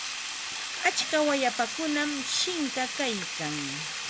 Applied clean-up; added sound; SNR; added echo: none; Sink (filling or washing); 4 dB; none.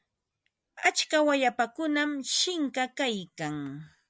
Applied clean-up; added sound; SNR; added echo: none; none; none; none.